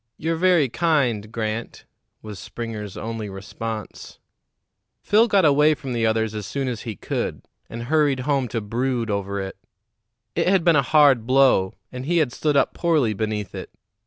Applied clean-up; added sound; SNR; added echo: none; none; none; none.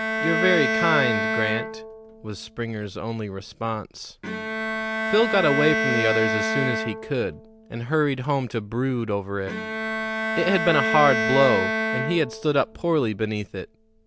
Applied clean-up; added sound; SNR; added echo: none; Bowed string instrument; 2 dB; none.